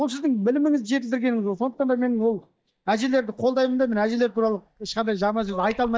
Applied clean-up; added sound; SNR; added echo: neural mask model DeepFilterNet 3.